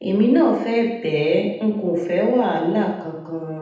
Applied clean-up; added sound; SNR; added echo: none; none; none; reverberation time 0.9 s.